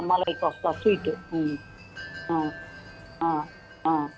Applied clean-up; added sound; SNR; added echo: none; Sliding door + Wind chime; 15 dB; none.